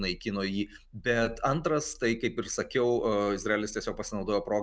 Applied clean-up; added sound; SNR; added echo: none; Purr; 20 dB; none.